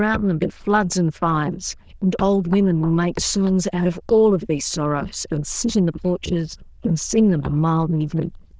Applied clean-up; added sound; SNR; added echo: neural diffusion model UNIVERSE++.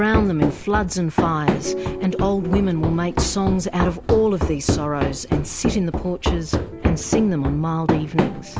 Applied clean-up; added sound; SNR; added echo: none; Run; 2 dB; none.